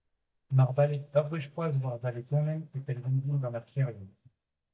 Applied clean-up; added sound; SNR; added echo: neural mask model DeepFilterNet 3.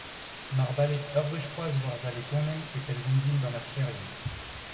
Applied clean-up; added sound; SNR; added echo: none; Water; 12 dB; reverberation time 2.0 s.